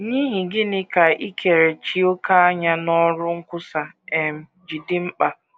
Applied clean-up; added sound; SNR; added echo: none; none; none; none.